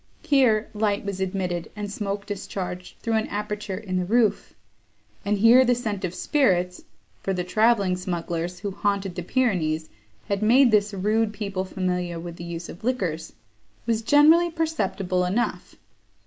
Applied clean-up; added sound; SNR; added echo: none; none; none; none.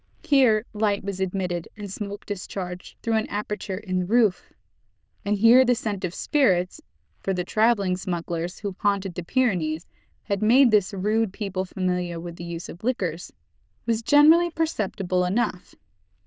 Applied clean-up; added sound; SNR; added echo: neural diffusion model UNIVERSE++.